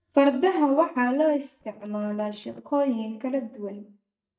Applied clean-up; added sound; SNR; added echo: neural mask model DeepFilterNet 3.